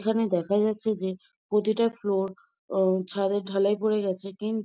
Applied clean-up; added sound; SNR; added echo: none; none; none; none.